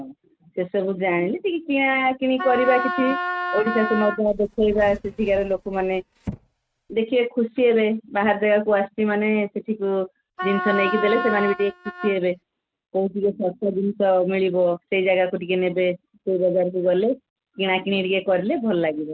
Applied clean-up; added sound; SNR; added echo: neural mask model RNNoise.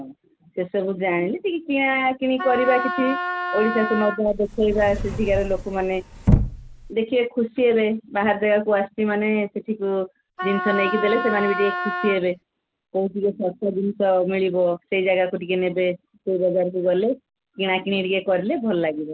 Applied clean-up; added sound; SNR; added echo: none; Wind instrument, woodwind instrument + Sliding door / Slam / Wood; 3 dB; none.